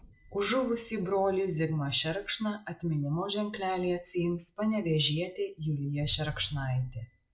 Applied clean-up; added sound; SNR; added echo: none; none; none; none.